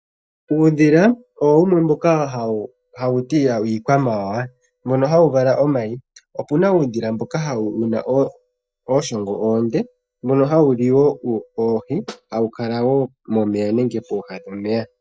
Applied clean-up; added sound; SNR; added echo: neural mask model DeepFilterNet 3.